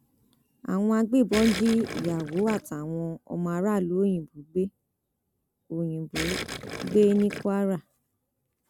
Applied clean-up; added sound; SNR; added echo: none; Gurgling; 9 dB; none.